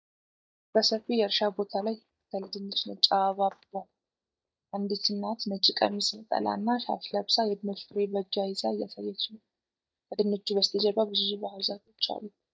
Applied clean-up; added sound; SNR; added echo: neural mask model DeepFilterNet 3.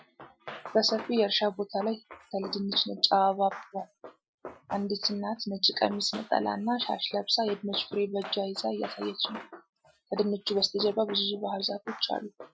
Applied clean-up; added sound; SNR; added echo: classical method Wiener filter.